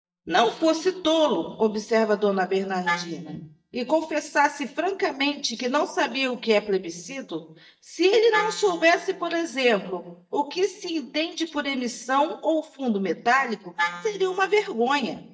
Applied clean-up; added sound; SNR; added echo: neural mask model DeepFilterNet 3.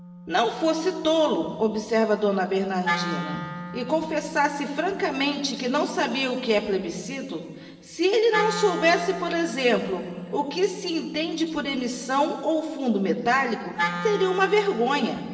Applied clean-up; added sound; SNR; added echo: none; Wind instrument, woodwind instrument; 11 dB; reverberation time 1.9 s.